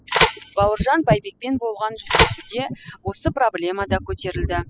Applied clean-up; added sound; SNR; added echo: classical method spectral subtraction.